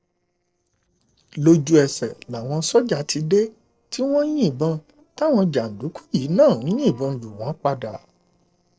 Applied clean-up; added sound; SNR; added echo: neural separator model SepFormer DNS4.